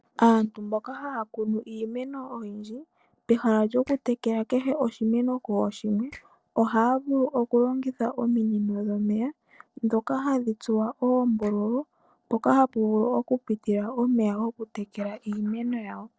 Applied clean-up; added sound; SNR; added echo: neural separator model SepFormer DNS4.